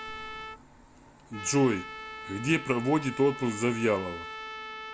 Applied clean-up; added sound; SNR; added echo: none; Trumpet; 11 dB; none.